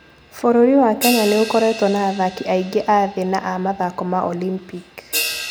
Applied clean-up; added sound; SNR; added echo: none; Crash cymbal; 11 dB; none.